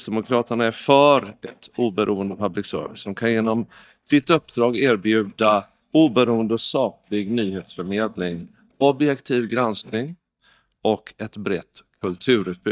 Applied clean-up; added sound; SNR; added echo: neural mask model DeepFilterNet 3.